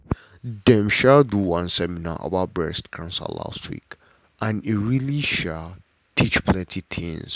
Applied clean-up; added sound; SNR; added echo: none; none; none; none.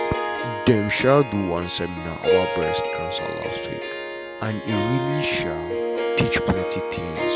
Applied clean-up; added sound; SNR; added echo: none; Harp; 1 dB; none.